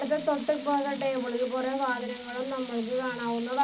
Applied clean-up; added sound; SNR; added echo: none; Frying (food); 12 dB; reverberation time 0.4 s.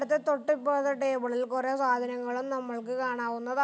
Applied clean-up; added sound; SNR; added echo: none; none; none; none.